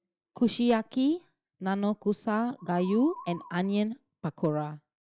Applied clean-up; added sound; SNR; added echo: classical method log-MMSE.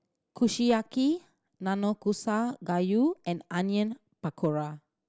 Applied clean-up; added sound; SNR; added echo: none; none; none; none.